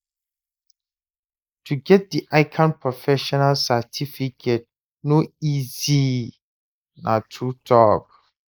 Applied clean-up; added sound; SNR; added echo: neural mask model Resemble Enhance denoiser.